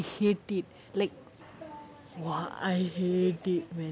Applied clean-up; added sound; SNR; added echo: none; none; none; none.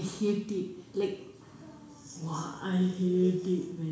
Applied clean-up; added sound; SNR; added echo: none; none; none; reverberation time 0.7 s.